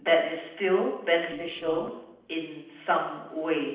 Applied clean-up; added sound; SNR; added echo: neural separator model SepFormer DNS4.